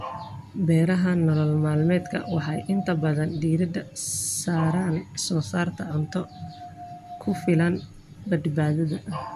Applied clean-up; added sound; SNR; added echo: none; Dog; 18 dB; none.